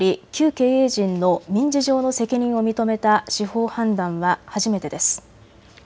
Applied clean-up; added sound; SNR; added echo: none; none; none; none.